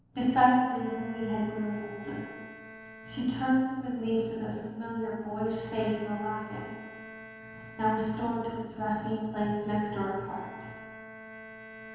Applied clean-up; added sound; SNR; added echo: none; Bowed string instrument; 17 dB; reverberation time 1.2 s.